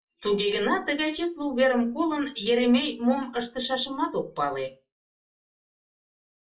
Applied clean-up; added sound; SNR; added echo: none; none; none; reverberation time 0.2 s.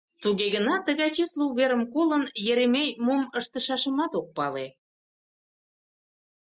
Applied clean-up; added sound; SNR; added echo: none; none; none; none.